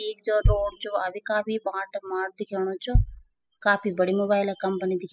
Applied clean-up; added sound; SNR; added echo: classical method spectral subtraction.